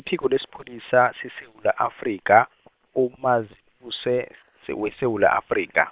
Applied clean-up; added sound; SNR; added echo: neural separator model SepFormer WHAM!.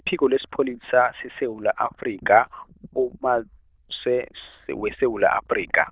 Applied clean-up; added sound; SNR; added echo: neural diffusion model UNIVERSE++.